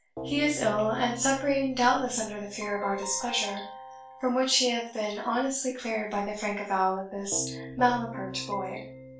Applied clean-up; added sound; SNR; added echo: none; Keyboard (musical); 13 dB; reverberation time 0.3 s.